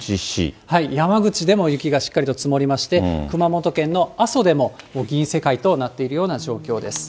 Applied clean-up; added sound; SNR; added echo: none; none; none; none.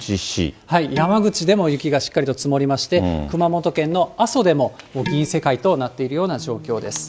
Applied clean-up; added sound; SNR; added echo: none; Dishes, pots, and pans; 15 dB; none.